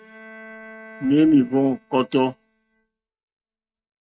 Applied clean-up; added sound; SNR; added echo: neural mask model RNNoise.